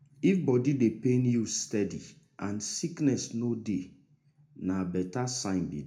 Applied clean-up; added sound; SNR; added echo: none; none; none; reverberation time 0.3 s.